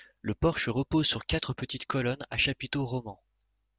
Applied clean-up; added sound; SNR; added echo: none; none; none; none.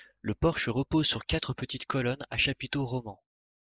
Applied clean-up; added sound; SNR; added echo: neural mask model Resemble Enhance denoiser.